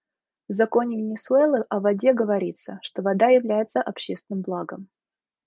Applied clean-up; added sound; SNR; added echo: none; none; none; none.